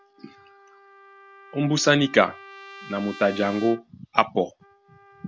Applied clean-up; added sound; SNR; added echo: none; Trumpet; 19 dB; none.